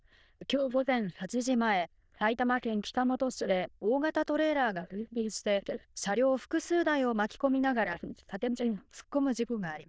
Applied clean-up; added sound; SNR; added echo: neural diffusion model UNIVERSE++.